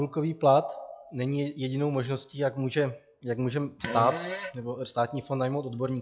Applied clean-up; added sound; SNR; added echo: classical method log-MMSE.